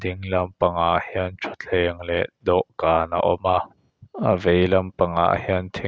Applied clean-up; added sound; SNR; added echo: none; none; none; none.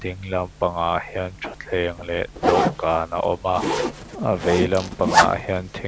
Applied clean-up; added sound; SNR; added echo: none; Zipper (clothing); 2 dB; none.